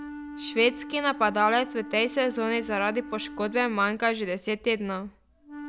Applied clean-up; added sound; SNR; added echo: none; Wind instrument, woodwind instrument; 14 dB; none.